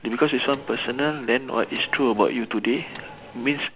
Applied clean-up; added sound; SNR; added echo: none; Microwave oven; 18 dB; none.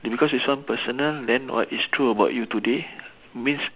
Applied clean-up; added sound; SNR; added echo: none; none; none; none.